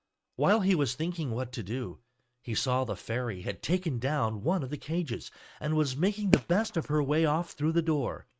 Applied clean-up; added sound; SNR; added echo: neural mask model RNNoise.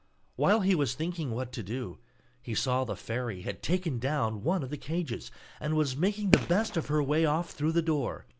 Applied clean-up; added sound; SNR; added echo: none; Fireworks; 4 dB; none.